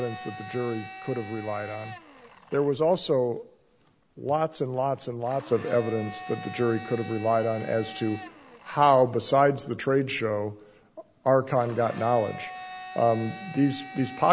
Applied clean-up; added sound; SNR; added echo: none; Domestic sounds, home sounds; 16 dB; none.